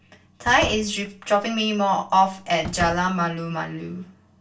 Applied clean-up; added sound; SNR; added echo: none; Slam; 15 dB; reverberation time 0.2 s.